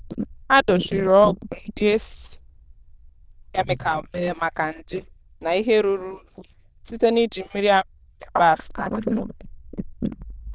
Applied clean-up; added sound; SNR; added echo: neural diffusion model UNIVERSE++.